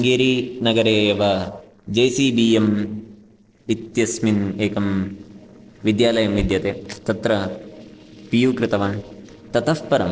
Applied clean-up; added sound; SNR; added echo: neural separator model SepFormer DNS4.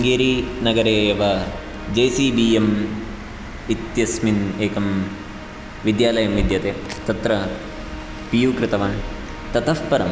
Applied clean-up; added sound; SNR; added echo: none; Musical instrument + Fire; 15 dB; none.